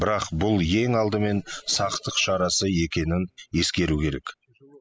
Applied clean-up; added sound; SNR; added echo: classical method spectral subtraction.